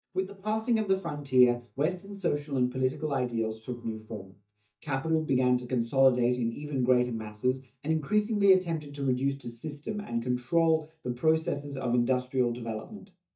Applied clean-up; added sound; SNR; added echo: neural mask model DeepFilterNet 3.